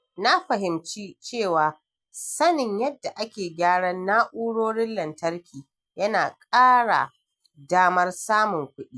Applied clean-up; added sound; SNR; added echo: none; none; none; none.